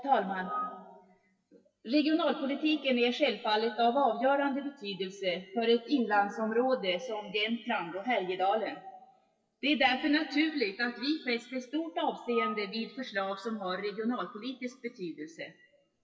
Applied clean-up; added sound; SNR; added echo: classical method WPE with log-MMSE.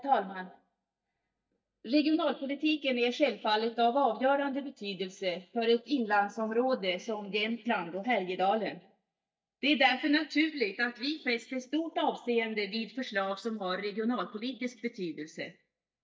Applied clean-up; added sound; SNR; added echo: neural mask model DeepFilterNet 3.